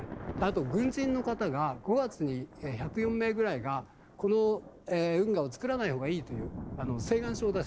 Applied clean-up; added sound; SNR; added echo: none; Thunder / Rain; 12 dB; none.